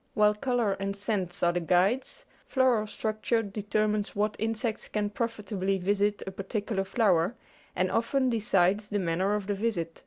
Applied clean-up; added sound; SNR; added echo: none; none; none; none.